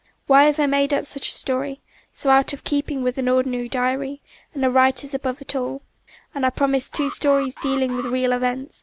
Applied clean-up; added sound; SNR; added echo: none; Alarm; 13 dB; none.